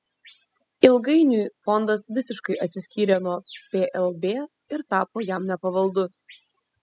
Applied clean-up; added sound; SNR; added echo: classical method spectral subtraction.